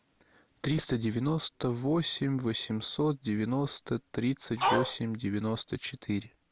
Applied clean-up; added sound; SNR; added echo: none; Dog; -3 dB; none.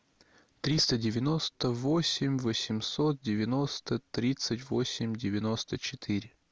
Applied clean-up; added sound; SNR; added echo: none; none; none; none.